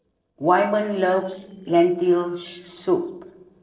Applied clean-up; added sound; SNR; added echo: neural separator model SepFormer DNS4.